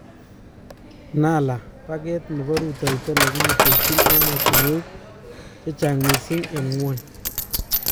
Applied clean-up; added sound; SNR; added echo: none; Coin (dropping); -2 dB; none.